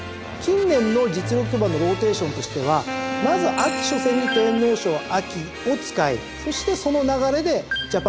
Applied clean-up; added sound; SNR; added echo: none; Wind instrument, woodwind instrument; 7 dB; none.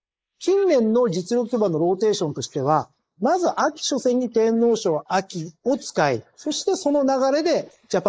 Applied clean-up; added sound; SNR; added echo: neural mask model Resemble Enhance denoiser.